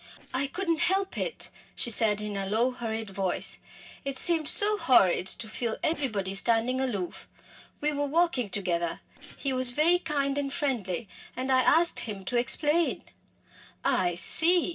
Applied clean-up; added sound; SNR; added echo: neural separator model SepFormer DNS4.